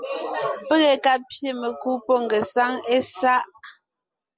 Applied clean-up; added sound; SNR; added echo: none; none; none; none.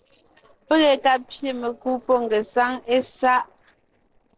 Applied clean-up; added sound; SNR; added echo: neural separator model SepFormer DNS4.